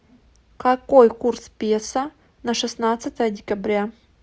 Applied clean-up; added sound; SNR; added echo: none; none; none; none.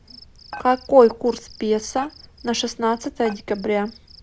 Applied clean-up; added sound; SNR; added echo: none; Dishes, pots, and pans + Cricket; 20 dB; none.